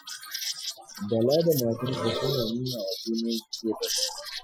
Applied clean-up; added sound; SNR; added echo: classical method Wiener filter.